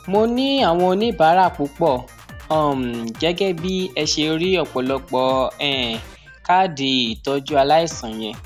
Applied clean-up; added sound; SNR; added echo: none; Drum kit; 19 dB; none.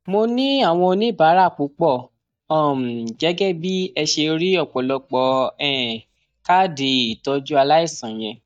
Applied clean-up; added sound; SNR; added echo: neural mask model DeepFilterNet 3.